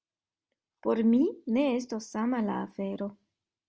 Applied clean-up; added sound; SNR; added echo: none; none; none; none.